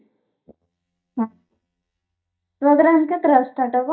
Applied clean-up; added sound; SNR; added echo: neural mask model DeepFilterNet 3.